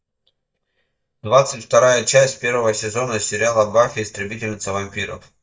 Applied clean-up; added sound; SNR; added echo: neural mask model DeepFilterNet 3.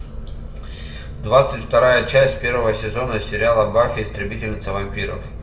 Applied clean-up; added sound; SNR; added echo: none; Growling; 19 dB; reverberation time 0.5 s.